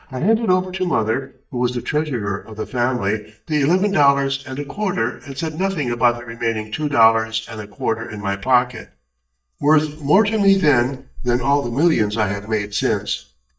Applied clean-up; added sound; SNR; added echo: neural mask model DeepFilterNet 3.